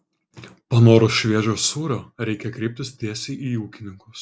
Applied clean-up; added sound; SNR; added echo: none; none; none; none.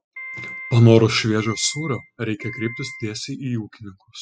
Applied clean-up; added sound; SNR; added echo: classical method spectral subtraction.